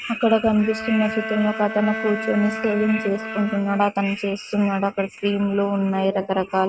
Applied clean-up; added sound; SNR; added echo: neural mask model RNNoise.